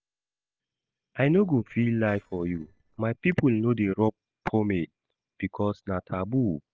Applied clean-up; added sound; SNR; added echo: neural separator model SepFormer DNS4.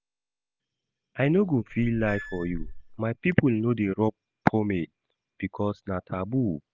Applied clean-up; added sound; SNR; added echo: none; Squeak / Screech; 10 dB; none.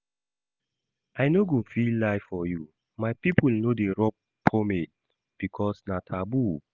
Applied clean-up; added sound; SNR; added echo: none; none; none; none.